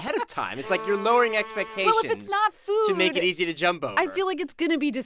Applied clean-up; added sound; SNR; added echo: none; Bowed string instrument; 12 dB; none.